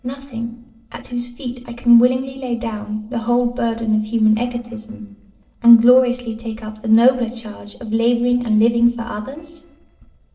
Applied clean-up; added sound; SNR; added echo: neural separator model SepFormer DNS4.